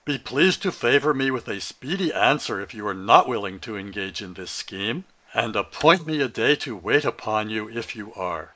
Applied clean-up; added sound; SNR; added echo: neural mask model Resemble Enhance denoiser.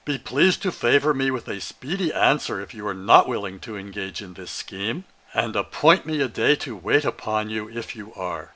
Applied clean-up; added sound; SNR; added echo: none; none; none; none.